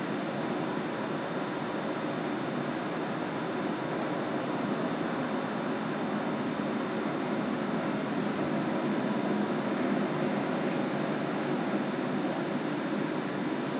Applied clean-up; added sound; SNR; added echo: none; none; none; none.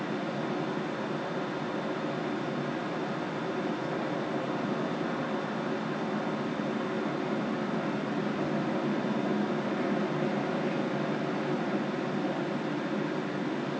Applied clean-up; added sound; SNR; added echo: none; none; none; reverberation time 0.2 s.